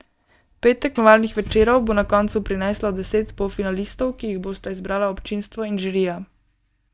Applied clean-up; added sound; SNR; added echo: neural mask model DeepFilterNet 3.